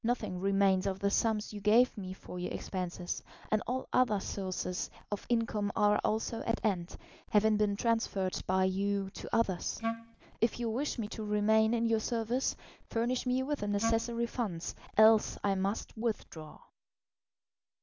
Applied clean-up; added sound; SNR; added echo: none; Wind instrument, woodwind instrument; 6 dB; none.